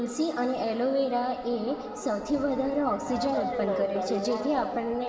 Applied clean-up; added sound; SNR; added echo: none; Motor vehicle (road) / Siren; 8 dB; reverberation time 2.8 s.